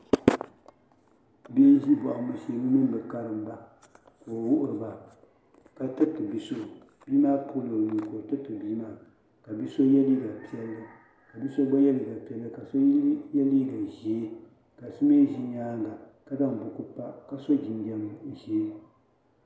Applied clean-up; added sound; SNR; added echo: none; none; none; none.